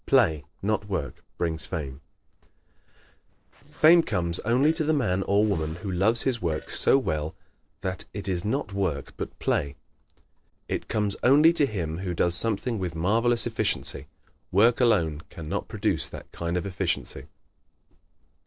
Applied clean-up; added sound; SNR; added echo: neural separator model SepFormer DNS4.